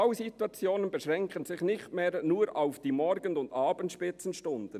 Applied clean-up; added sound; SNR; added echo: none; none; none; none.